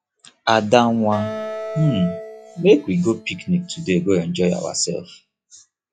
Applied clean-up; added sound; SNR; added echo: classical method log-MMSE.